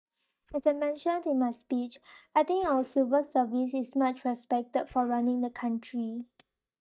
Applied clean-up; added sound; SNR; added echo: neural mask model DeepFilterNet 3.